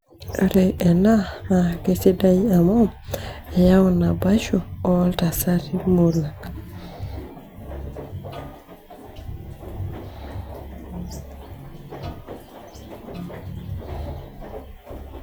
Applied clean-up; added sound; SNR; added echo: none; none; none; none.